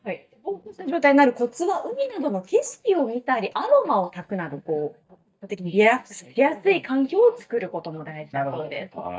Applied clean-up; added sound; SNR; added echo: neural mask model DeepFilterNet 3.